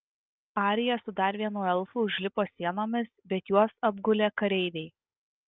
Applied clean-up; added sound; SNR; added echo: none; none; none; none.